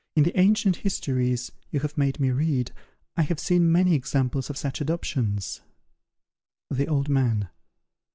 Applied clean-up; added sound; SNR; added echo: none; none; none; none.